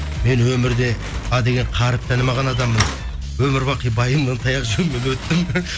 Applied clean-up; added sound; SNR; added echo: none; Slam; 13 dB; none.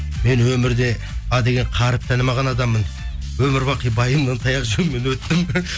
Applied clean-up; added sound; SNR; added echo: none; none; none; none.